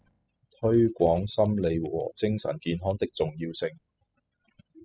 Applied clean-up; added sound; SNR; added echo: classical method spectral subtraction.